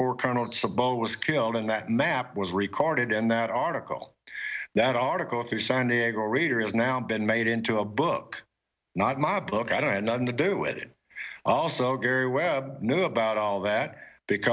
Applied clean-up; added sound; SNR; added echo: none; none; none; none.